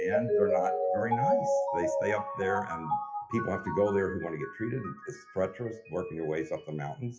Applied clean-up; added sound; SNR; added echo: classical method WPE with log-MMSE.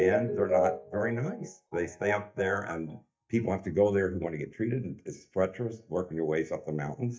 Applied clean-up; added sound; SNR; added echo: neural mask model DeepFilterNet 3.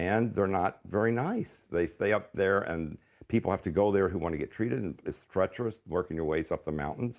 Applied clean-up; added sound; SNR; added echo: none; none; none; none.